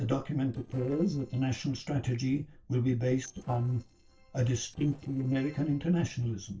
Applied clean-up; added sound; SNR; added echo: neural separator model SepFormer DNS4.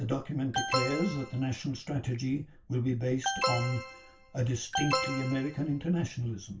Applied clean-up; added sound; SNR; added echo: none; Alarm; 3 dB; reverberation time 0.2 s.